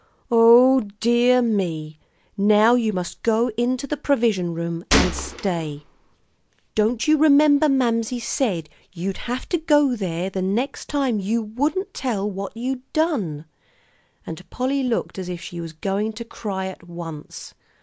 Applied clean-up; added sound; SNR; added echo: none; Gunshot, gunfire; 3 dB; none.